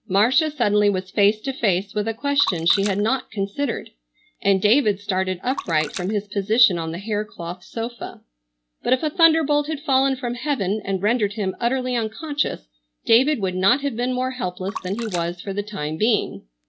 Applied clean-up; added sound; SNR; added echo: none; Splash, splatter; 16 dB; none.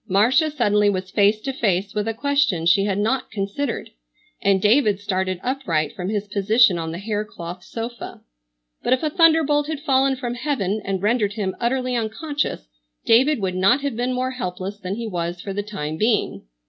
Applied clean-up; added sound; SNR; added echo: none; none; none; none.